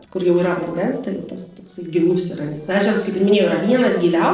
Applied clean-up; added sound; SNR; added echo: neural separator model SepFormer DNS4.